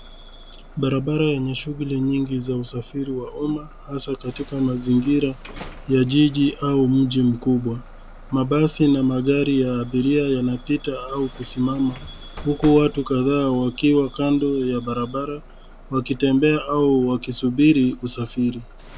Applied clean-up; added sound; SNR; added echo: none; Bus / Alarm; 17 dB; none.